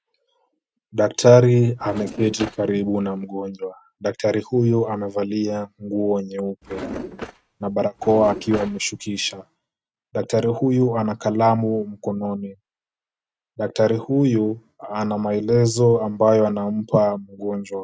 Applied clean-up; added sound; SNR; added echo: neural mask model RNNoise.